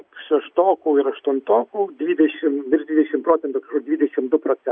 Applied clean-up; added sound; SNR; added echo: none; none; none; none.